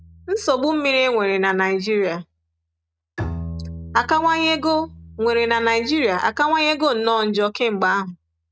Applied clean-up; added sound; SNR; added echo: none; Bowed string instrument; 17 dB; none.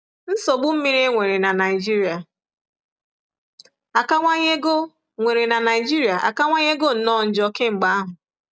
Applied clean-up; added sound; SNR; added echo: none; none; none; none.